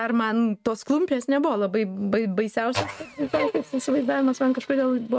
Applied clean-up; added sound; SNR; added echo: neural mask model RNNoise.